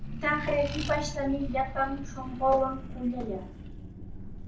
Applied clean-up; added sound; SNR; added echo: none; Accelerating, revving, vroom; 7 dB; reverberation time 0.3 s.